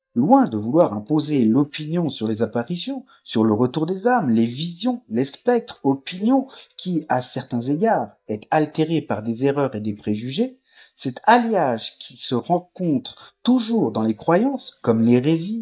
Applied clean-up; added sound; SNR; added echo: neural mask model DeepFilterNet 3.